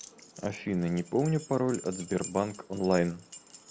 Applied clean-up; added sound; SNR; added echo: none; Keys jangling; 17 dB; none.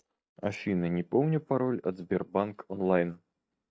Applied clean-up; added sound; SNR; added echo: neural mask model DeepFilterNet 3.